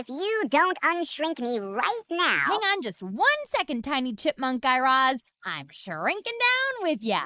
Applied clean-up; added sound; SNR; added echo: neural mask model Resemble Enhance denoiser.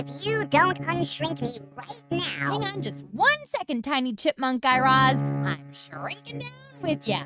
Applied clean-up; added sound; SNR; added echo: neural mask model RNNoise.